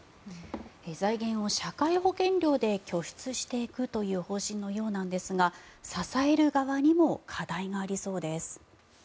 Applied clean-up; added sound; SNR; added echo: none; none; none; none.